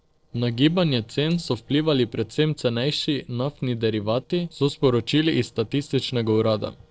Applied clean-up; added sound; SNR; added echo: neural separator model SepFormer DNS4.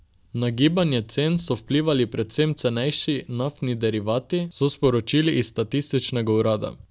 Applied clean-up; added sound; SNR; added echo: none; none; none; none.